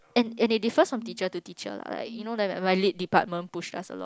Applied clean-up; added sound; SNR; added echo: none; Brass instrument; 17 dB; none.